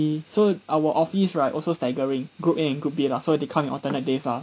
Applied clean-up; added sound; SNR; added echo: none; none; none; none.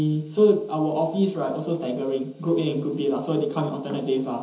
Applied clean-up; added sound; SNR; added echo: none; none; none; reverberation time 1.2 s.